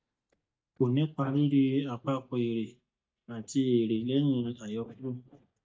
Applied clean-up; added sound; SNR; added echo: neural mask model DeepFilterNet 3.